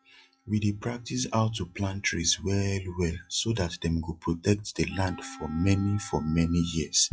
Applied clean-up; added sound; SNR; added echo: classical method log-MMSE.